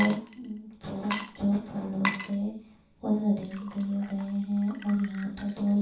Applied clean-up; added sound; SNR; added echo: none; Water / Liquid; 11 dB; reverberation time 0.7 s.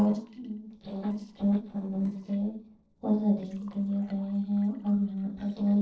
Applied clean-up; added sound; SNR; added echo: neural separator model SepFormer DNS4.